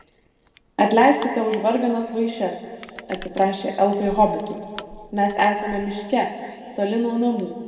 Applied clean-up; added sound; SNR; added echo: none; Crushing; 19 dB; reverberation time 1.8 s.